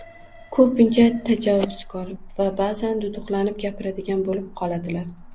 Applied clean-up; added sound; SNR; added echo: none; Alarm; 18 dB; none.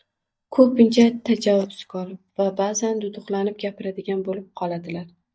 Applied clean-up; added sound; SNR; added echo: neural mask model DeepFilterNet 3.